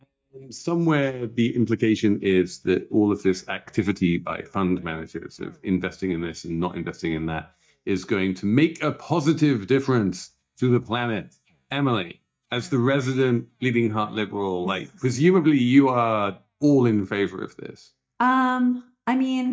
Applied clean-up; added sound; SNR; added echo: neural mask model DeepFilterNet 3.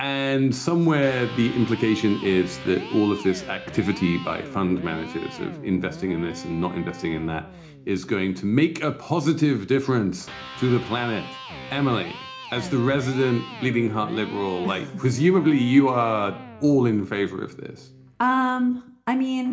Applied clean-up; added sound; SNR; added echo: none; Electric guitar; 16 dB; reverberation time 0.4 s.